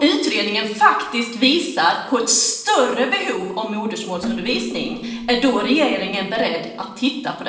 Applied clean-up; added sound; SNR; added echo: neural separator model SepFormer DNS4.